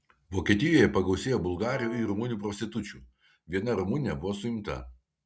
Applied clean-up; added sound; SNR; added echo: none; Brass instrument; 17 dB; none.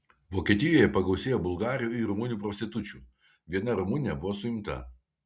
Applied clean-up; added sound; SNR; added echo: none; none; none; none.